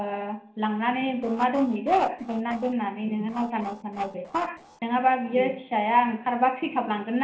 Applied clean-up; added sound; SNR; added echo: neural separator model SepFormer DNS4.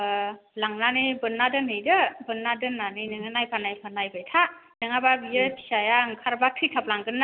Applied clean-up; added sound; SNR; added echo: none; none; none; none.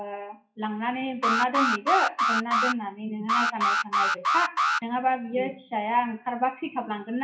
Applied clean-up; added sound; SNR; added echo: classical method WPE with log-MMSE.